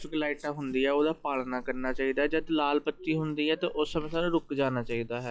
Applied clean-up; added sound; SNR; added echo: classical method log-MMSE.